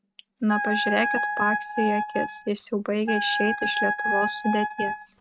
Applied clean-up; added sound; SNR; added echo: neural mask model RNNoise.